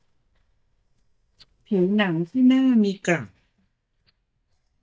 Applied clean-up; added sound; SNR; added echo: neural mask model DeepFilterNet 3.